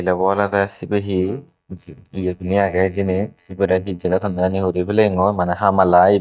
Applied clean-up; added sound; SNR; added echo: neural mask model DeepFilterNet 3.